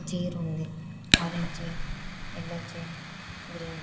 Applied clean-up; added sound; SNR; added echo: none; Fire; -2 dB; reverberation time 2.9 s.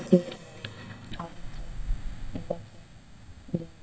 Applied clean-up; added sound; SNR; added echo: neural mask model DeepFilterNet 3.